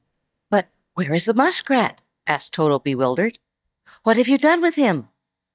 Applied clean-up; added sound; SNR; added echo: neural mask model DeepFilterNet 3.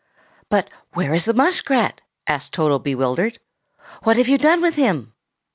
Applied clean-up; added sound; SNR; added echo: none; none; none; none.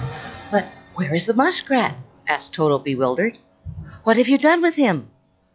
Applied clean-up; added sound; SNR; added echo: classical method log-MMSE.